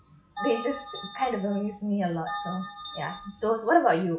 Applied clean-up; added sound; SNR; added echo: classical method log-MMSE.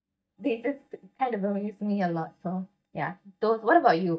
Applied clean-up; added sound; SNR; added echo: neural mask model DeepFilterNet 3.